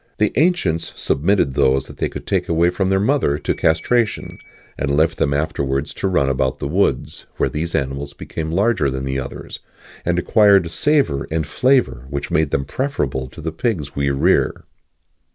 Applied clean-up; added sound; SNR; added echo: none; Glass / Bell; 17 dB; none.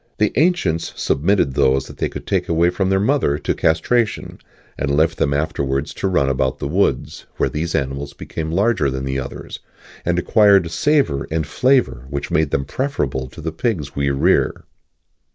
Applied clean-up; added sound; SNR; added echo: neural mask model Resemble Enhance denoiser.